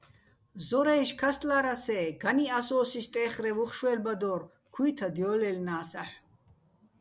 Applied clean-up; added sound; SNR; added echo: none; none; none; none.